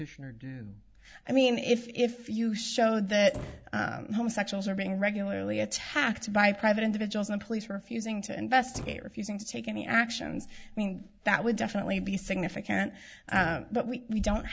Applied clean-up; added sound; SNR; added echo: none; Slam; 15 dB; none.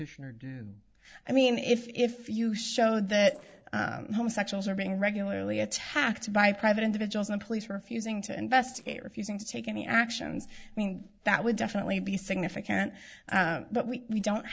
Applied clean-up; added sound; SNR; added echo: neural separator model SepFormer DNS4.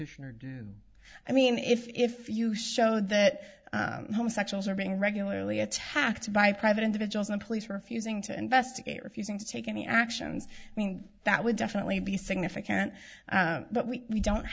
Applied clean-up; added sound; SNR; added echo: none; none; none; none.